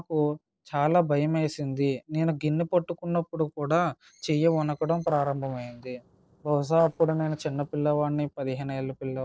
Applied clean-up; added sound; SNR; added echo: neural separator model SepFormer DNS4.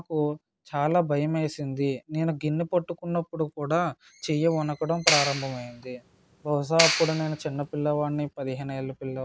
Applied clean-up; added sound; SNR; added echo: none; Clapping; 3 dB; none.